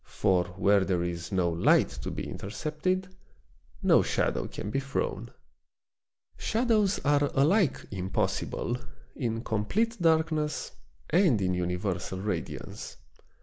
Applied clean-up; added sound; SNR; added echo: none; none; none; none.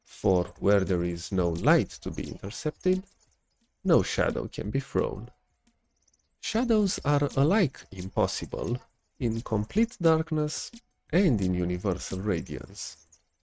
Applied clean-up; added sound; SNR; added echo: neural mask model RNNoise.